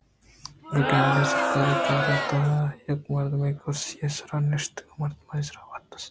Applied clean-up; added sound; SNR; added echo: none; Crowd; -2 dB; none.